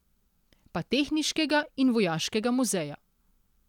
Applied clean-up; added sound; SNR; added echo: none; none; none; none.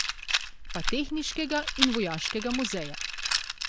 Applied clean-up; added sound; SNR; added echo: none; Rattle; -2 dB; none.